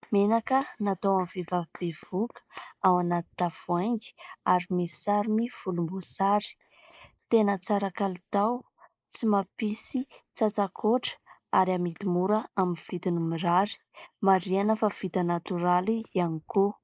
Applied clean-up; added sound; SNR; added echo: neural mask model Resemble Enhance denoiser.